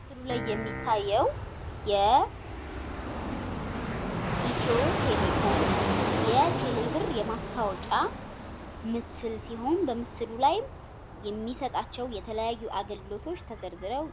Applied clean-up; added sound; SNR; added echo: none; Piano + Fixed-wing aircraft, airplane; 2 dB; none.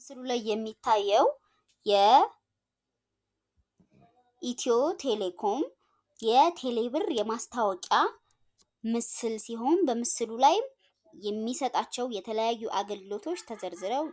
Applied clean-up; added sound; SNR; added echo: none; none; none; none.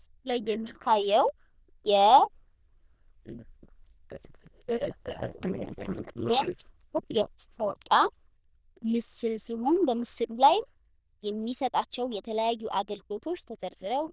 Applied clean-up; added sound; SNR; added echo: neural diffusion model UNIVERSE++.